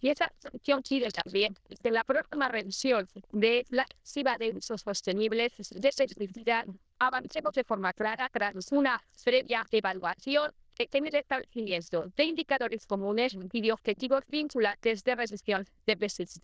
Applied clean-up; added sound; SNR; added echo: neural diffusion model UNIVERSE++.